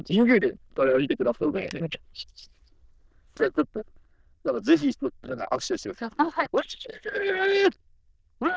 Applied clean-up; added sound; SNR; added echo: neural diffusion model UNIVERSE++.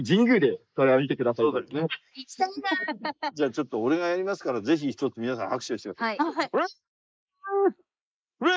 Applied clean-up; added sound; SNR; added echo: neural mask model Resemble Enhance denoiser.